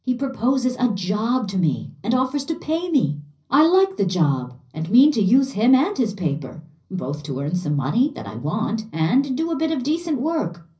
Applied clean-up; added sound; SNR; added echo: none; none; none; reverberation time 0.5 s.